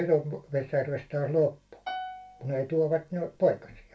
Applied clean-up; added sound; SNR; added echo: none; Piano; 12 dB; reverberation time 0.2 s.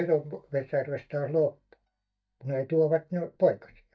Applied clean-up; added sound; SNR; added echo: neural mask model DeepFilterNet 3.